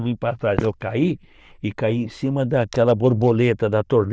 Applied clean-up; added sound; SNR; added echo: neural diffusion model UNIVERSE++.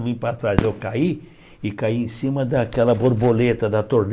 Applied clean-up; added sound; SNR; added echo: none; Fireworks; 12 dB; none.